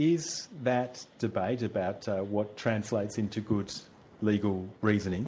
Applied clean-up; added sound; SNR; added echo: none; none; none; none.